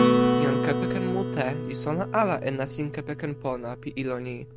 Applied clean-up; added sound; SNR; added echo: none; Acoustic guitar; -3 dB; none.